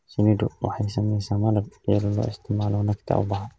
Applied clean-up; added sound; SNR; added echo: none; none; none; none.